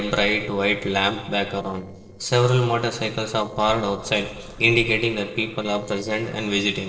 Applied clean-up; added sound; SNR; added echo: neural separator model SepFormer DNS4.